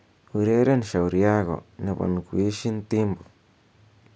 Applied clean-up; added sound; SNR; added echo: none; none; none; none.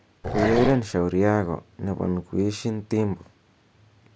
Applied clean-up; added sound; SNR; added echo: none; Growling; 3 dB; none.